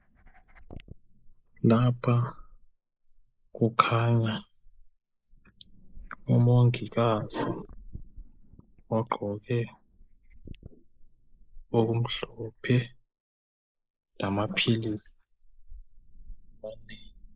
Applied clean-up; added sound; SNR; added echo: neural mask model Resemble Enhance denoiser.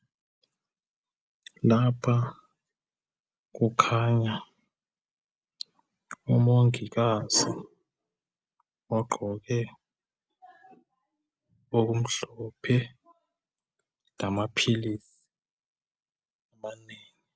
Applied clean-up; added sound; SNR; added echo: none; none; none; none.